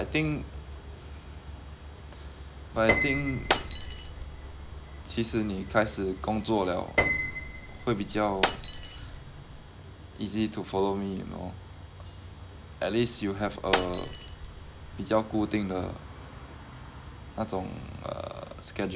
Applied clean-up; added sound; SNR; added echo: none; Piano + Shatter; 0 dB; none.